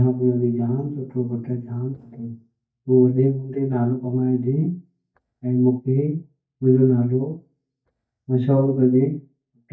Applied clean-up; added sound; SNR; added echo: neural mask model DeepFilterNet 3.